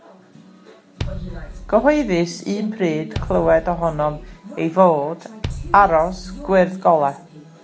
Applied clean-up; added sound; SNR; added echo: none; Bass drum; 13 dB; none.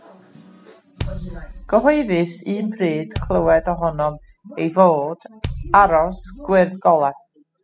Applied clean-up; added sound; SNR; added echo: classical method spectral subtraction.